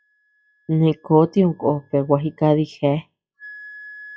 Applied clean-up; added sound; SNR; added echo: classical method log-MMSE.